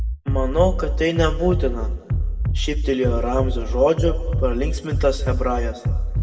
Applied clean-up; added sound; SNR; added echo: none; Bass drum; -1 dB; reverberation time 1.6 s.